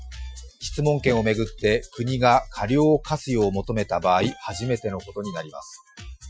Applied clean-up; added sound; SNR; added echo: classical method Wiener filter.